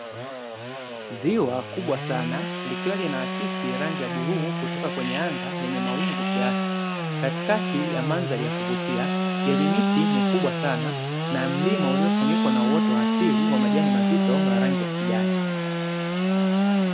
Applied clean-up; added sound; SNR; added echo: none; Sawing / Engine; -5 dB; none.